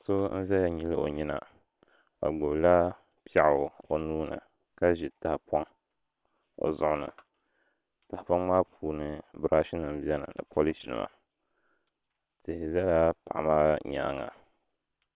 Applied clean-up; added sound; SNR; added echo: neural separator model SepFormer WHAM!.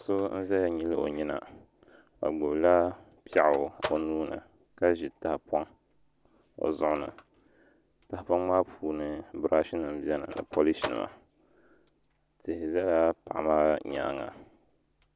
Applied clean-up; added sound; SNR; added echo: none; Telephone; 18 dB; none.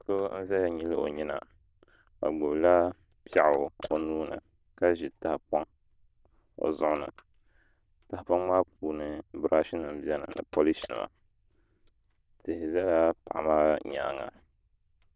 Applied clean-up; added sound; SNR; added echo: neural diffusion model UNIVERSE++.